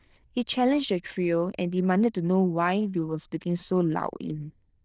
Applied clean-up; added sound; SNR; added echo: neural diffusion model UNIVERSE++.